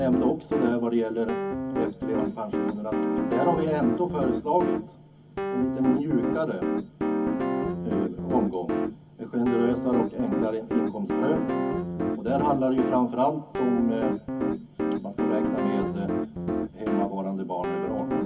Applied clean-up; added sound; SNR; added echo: none; Piano; 0 dB; reverberation time 0.3 s.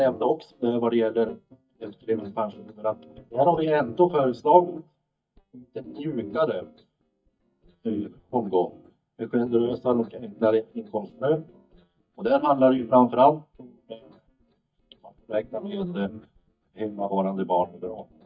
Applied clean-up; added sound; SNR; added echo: neural mask model DeepFilterNet 3.